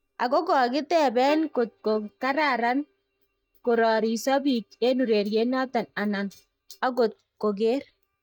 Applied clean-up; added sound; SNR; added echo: neural mask model DeepFilterNet 3.